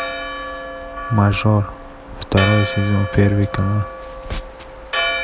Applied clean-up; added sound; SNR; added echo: none; Church bell; 7 dB; none.